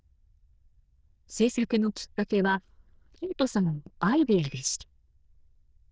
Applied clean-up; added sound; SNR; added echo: neural diffusion model UNIVERSE++.